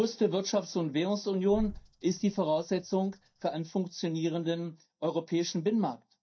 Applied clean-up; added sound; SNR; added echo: neural mask model DeepFilterNet 3.